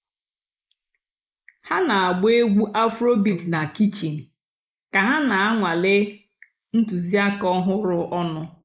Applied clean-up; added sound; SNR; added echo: neural mask model Resemble Enhance denoiser.